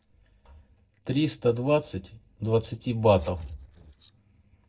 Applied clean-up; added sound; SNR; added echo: neural separator model SepFormer DNS4.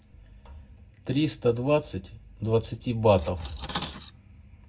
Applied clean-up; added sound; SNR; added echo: none; Cutlery, silverware; 15 dB; reverberation time 0.3 s.